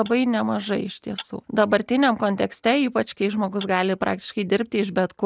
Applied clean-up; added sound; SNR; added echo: neural mask model RNNoise.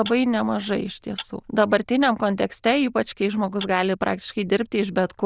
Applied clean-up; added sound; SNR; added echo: neural diffusion model UNIVERSE++.